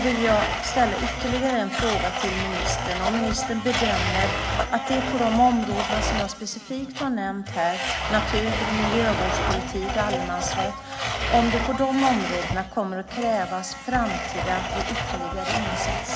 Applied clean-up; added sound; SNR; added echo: none; Domestic sounds, home sounds; 1 dB; none.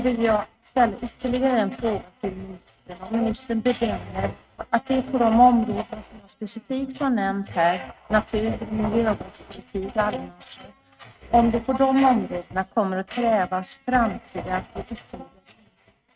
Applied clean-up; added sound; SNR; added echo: neural mask model RNNoise.